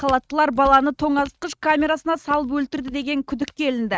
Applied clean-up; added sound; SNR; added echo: neural mask model RNNoise.